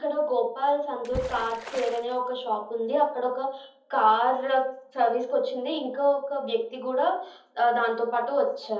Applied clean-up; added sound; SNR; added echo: none; Water / Splash, splatter; 15 dB; reverberation time 0.7 s.